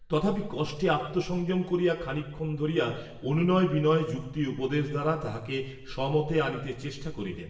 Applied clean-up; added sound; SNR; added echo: none; none; none; reverberation time 0.9 s.